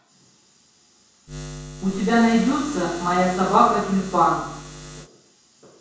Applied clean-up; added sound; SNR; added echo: none; Buzz; 14 dB; reverberation time 0.6 s.